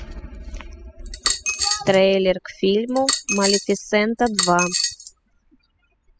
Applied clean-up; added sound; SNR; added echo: classical method spectral subtraction.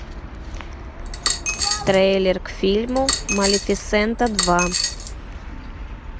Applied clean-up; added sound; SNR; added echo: none; Coin (dropping); 3 dB; none.